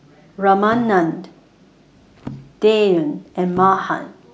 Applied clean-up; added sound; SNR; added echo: none; Percussion; 19 dB; none.